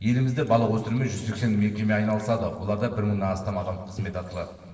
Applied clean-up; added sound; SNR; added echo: neural separator model SepFormer DNS4.